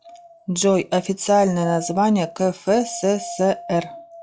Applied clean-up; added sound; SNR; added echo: classical method log-MMSE.